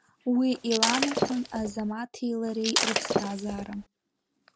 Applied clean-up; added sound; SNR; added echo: none; Shatter; 0 dB; none.